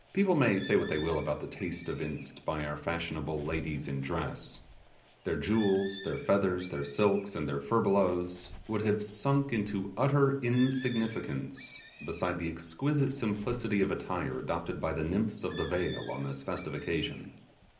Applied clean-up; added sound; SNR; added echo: none; Bird; 19 dB; reverberation time 0.5 s.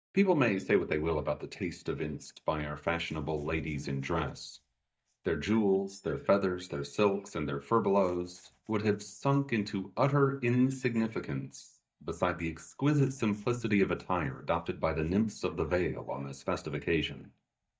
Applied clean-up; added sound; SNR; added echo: neural mask model DeepFilterNet 3.